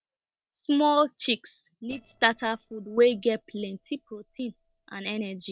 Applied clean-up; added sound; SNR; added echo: neural separator model SepFormer DNS4.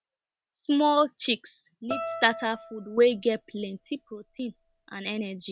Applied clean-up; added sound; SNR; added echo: none; Guitar; 12 dB; none.